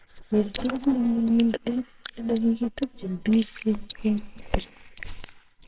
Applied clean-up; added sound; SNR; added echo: neural separator model SepFormer WHAMR!.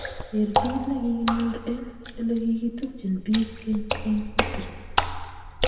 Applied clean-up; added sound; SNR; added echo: none; Water / Splash, splatter; 2 dB; reverberation time 1.3 s.